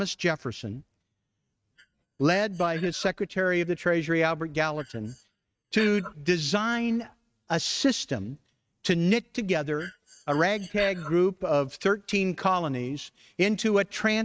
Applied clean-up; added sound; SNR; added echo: neural mask model RNNoise.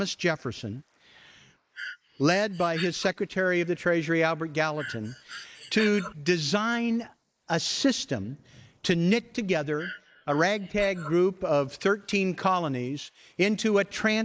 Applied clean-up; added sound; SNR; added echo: neural mask model Resemble Enhance denoiser.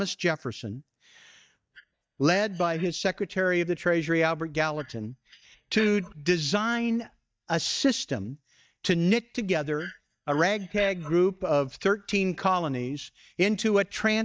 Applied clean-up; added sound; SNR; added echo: neural mask model DeepFilterNet 3.